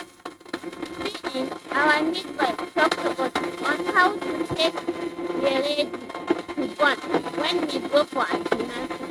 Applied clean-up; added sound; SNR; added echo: neural mask model RNNoise.